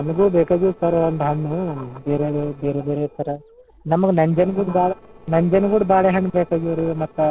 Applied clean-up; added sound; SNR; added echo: neural separator model SepFormer DNS4.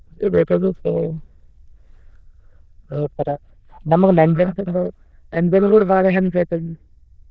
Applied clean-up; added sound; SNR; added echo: neural diffusion model UNIVERSE++.